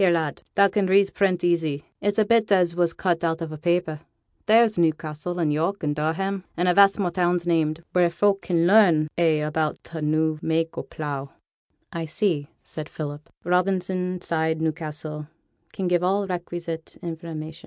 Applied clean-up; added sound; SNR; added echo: none; none; none; none.